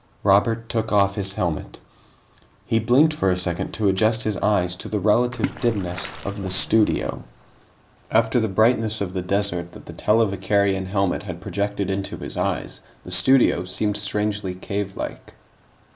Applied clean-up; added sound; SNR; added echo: none; Splash, splatter; 10 dB; none.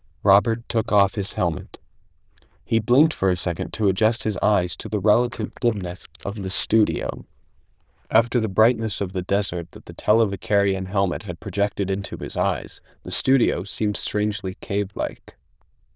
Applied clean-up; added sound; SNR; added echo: neural diffusion model UNIVERSE++.